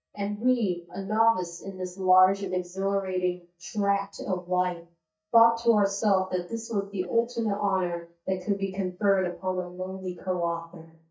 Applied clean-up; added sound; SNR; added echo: neural mask model DeepFilterNet 3.